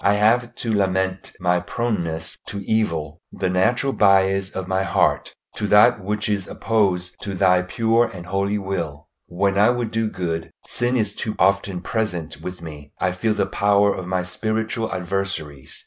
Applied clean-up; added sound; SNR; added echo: none; none; none; none.